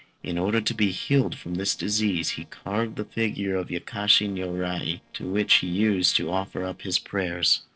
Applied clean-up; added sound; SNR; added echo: neural separator model SepFormer DNS4.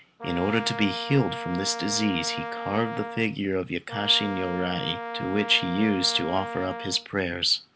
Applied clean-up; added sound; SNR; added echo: none; Brass instrument; 8 dB; none.